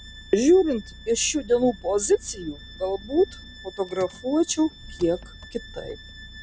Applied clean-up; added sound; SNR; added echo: none; Engine + Bowed string instrument; 18 dB; none.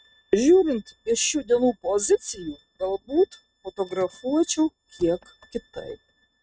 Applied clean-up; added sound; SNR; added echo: neural mask model RNNoise.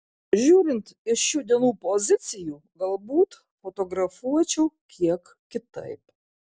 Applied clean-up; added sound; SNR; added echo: none; none; none; none.